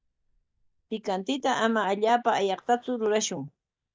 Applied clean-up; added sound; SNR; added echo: neural mask model DeepFilterNet 3.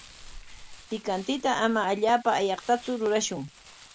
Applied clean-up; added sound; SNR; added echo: none; Crumpling, crinkling; 20 dB; none.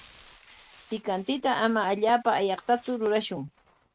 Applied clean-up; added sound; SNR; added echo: neural mask model RNNoise.